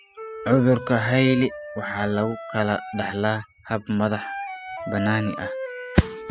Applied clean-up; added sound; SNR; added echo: classical method spectral subtraction.